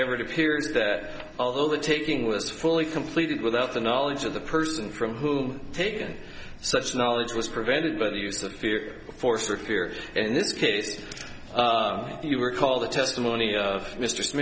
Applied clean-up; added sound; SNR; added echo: none; none; none; none.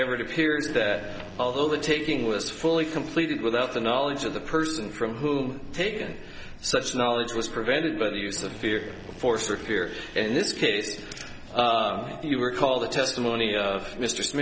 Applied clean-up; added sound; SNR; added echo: none; Drill; 19 dB; none.